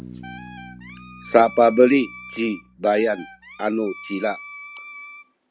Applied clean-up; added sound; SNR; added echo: none; Wind instrument, woodwind instrument + Bass guitar; 17 dB; none.